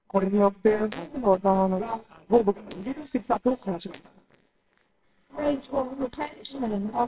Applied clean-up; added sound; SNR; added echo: neural separator model SepFormer WHAMR!.